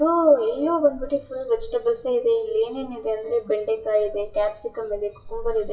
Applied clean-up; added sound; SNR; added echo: classical method WPE with log-MMSE.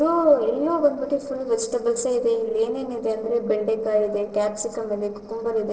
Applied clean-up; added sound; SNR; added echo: neural separator model SepFormer DNS4.